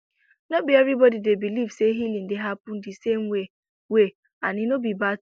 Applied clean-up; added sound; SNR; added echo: none; none; none; none.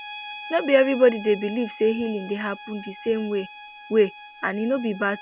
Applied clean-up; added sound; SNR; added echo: none; Bowed string instrument; 15 dB; none.